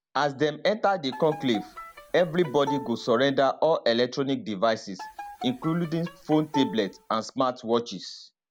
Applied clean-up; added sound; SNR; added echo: none; Bowed string instrument; 13 dB; none.